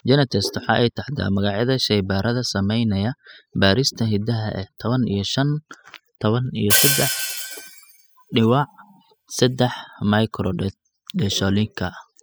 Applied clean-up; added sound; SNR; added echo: classical method spectral subtraction.